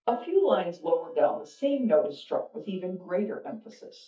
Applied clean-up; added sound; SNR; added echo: neural mask model DeepFilterNet 3.